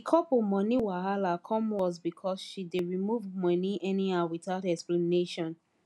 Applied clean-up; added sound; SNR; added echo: none; none; none; none.